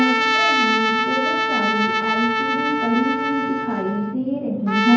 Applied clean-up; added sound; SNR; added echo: none; Trumpet; -1 dB; reverberation time 0.9 s.